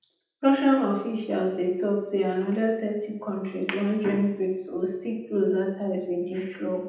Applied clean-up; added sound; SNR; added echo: none; none; none; reverberation time 0.8 s.